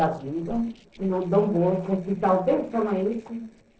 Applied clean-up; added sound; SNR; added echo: neural separator model SepFormer DNS4.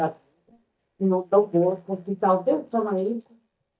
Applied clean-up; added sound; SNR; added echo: neural mask model DeepFilterNet 3.